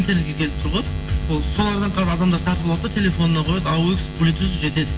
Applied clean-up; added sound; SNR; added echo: none; Buzz; 10 dB; reverberation time 1.6 s.